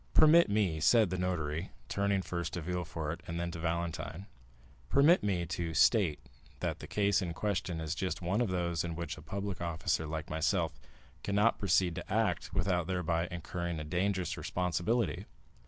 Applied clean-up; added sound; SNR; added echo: none; none; none; none.